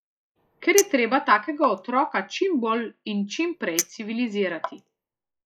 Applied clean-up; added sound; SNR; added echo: classical method log-MMSE.